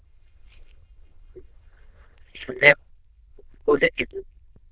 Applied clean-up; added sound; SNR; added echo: neural diffusion model UNIVERSE++.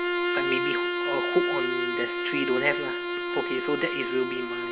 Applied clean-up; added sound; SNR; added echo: none; Bowed string instrument; -2 dB; none.